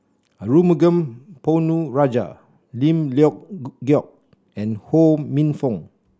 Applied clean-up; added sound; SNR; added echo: none; none; none; none.